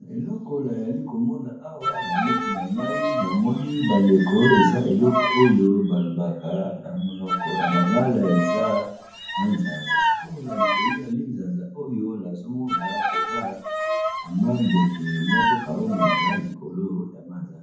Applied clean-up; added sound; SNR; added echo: none; Bowed string instrument; 2 dB; reverberation time 0.9 s.